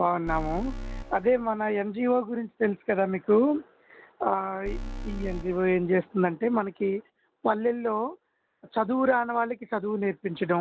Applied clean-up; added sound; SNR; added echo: none; Alarm; 9 dB; none.